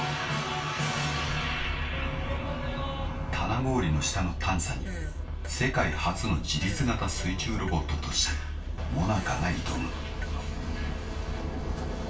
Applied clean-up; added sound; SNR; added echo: none; Fart; 17 dB; reverberation time 0.2 s.